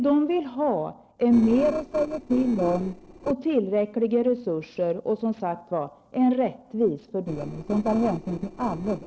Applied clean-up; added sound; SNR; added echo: neural separator model SepFormer DNS4.